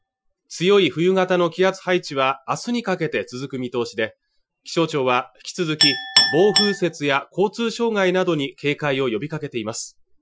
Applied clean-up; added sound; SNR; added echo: classical method Wiener filter.